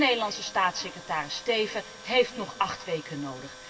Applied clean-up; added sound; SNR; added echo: none; Tools; 17 dB; reverberation time 2.2 s.